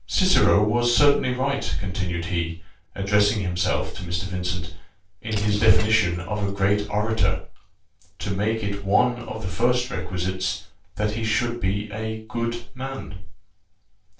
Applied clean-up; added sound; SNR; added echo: neural separator model SepFormer DNS4.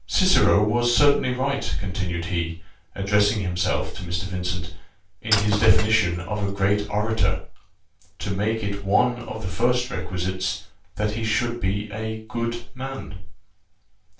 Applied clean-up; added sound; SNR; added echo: none; Shatter / Crushing; 10 dB; reverberation time 0.3 s.